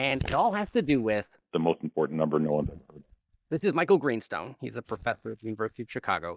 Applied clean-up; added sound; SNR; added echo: neural mask model DeepFilterNet 3.